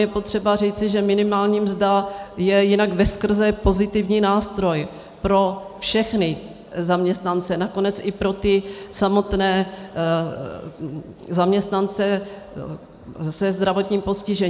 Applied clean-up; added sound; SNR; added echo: none; none; none; none.